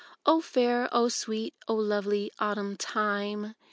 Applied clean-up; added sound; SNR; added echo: none; none; none; none.